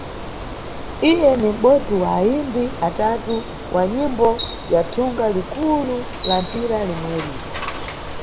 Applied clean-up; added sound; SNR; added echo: none; Bicycle; 8 dB; reverberation time 1.9 s.